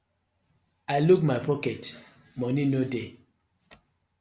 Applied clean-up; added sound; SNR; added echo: none; none; none; none.